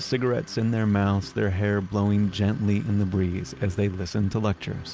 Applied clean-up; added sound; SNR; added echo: none; none; none; none.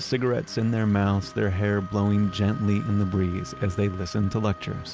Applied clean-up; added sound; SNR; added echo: none; Wind instrument, woodwind instrument; 20 dB; none.